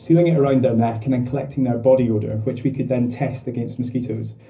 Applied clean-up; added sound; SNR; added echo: none; none; none; reverberation time 0.4 s.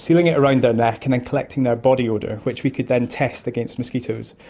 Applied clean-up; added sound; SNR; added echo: none; none; none; none.